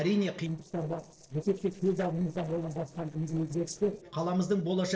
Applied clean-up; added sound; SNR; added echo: neural separator model SepFormer DNS4.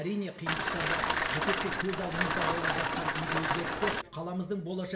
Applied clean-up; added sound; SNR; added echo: none; Rain; -5 dB; reverberation time 0.5 s.